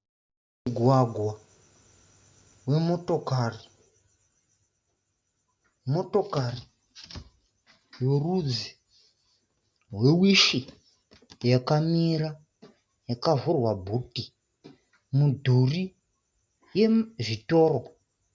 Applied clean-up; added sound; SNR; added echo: none; none; none; none.